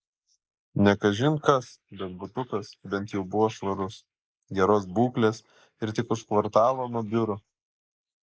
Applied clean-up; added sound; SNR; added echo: neural mask model Resemble Enhance denoiser.